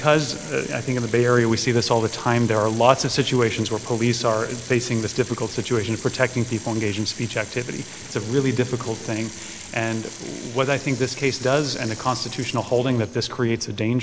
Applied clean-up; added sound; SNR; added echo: none; Sink (filling or washing) / Water tap, faucet; 16 dB; none.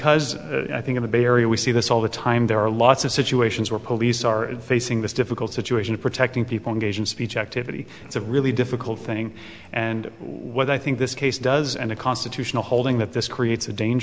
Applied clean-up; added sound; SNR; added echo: none; none; none; none.